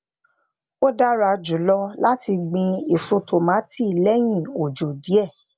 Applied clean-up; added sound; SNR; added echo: none; none; none; none.